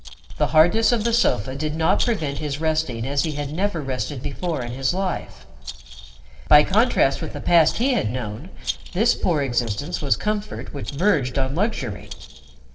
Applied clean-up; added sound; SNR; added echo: neural separator model SepFormer DNS4.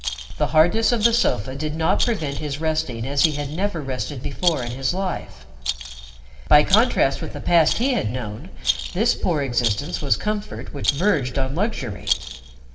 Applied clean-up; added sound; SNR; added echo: none; Rattle; 10 dB; reverberation time 1.3 s.